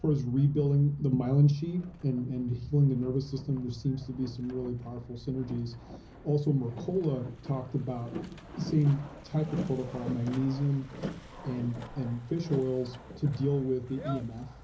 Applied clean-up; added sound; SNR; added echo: none; Boat, Water vehicle; 14 dB; reverberation time 0.5 s.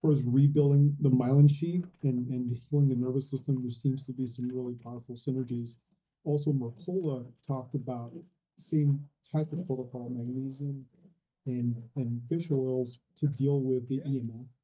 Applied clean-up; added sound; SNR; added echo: neural mask model DeepFilterNet 3.